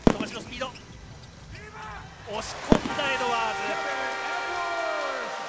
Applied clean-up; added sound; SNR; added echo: none; Fireworks; 1 dB; none.